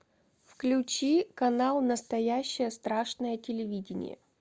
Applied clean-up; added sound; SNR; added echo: none; none; none; none.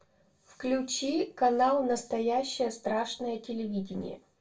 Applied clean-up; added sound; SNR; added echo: none; none; none; reverberation time 0.2 s.